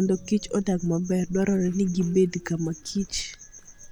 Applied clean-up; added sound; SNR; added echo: none; Dog + Train; 18 dB; none.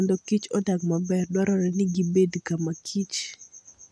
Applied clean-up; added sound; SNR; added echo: none; none; none; none.